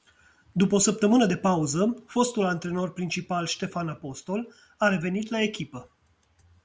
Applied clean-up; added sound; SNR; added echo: none; none; none; none.